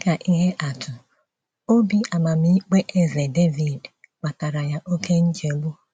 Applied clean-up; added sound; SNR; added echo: none; none; none; none.